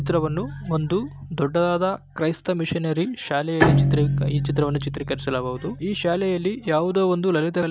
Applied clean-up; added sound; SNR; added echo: none; Bowed string instrument; 4 dB; none.